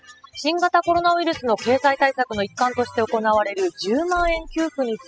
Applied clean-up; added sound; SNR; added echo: classical method spectral subtraction.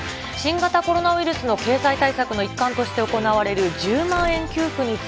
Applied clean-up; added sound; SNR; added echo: none; Squeak / Slam / Wood; 14 dB; none.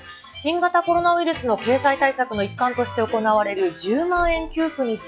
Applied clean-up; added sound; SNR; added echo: classical method log-MMSE.